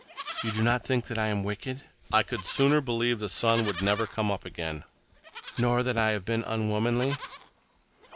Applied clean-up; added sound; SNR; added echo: none; Livestock, farm animals, working animals; 12 dB; none.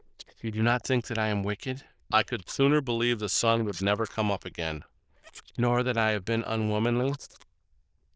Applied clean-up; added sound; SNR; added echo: neural diffusion model UNIVERSE++.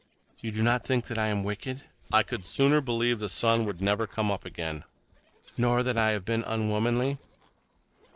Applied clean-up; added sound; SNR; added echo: neural separator model SepFormer DNS4.